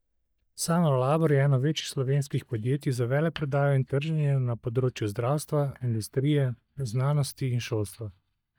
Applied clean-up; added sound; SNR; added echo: neural mask model DeepFilterNet 3.